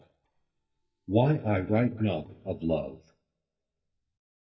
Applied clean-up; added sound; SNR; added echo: neural mask model DeepFilterNet 3.